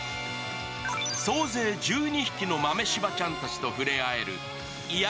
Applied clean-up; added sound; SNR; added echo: none; Bowed string instrument; 15 dB; none.